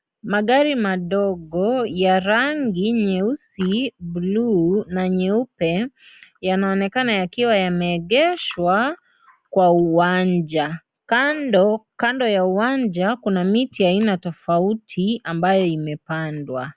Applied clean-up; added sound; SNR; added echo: none; none; none; none.